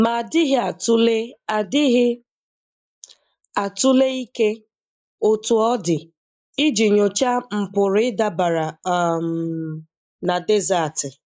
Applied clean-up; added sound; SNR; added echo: neural mask model Resemble Enhance denoiser.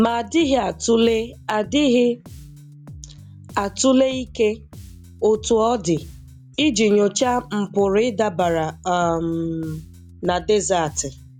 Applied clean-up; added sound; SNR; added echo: none; Bass guitar; 19 dB; none.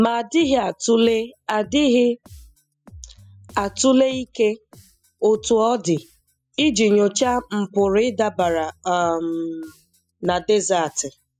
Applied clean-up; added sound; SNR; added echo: classical method spectral subtraction.